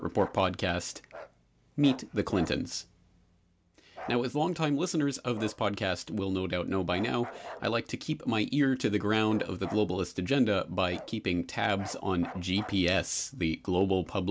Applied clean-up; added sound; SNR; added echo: none; Bark; 18 dB; none.